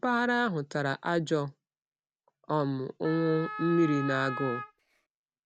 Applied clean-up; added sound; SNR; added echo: none; Wind instrument, woodwind instrument; 8 dB; none.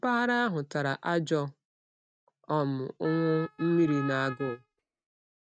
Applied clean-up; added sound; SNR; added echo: neural mask model RNNoise.